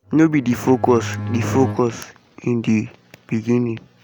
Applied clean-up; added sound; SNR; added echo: none; Bowed string instrument; 8 dB; none.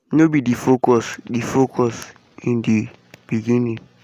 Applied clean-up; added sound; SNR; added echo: none; none; none; none.